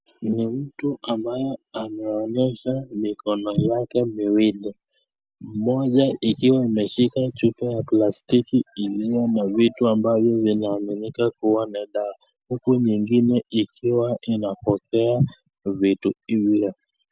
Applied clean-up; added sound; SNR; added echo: none; none; none; none.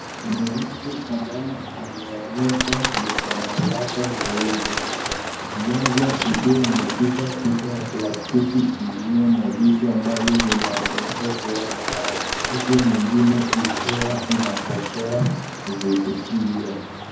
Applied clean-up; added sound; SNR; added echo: none; Bird; 5 dB; reverberation time 0.9 s.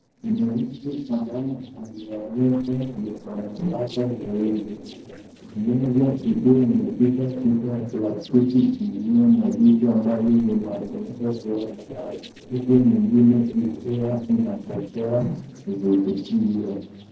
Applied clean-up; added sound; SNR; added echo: neural separator model SepFormer DNS4.